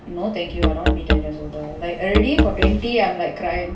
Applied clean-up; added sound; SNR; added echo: none; Musical instrument; -1 dB; reverberation time 0.4 s.